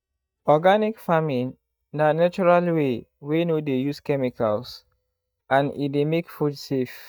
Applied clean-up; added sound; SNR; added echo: neural mask model DeepFilterNet 3.